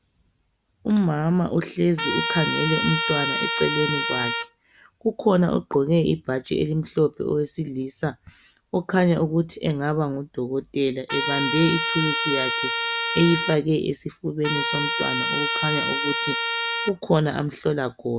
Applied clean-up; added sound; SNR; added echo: none; Trumpet; 1 dB; none.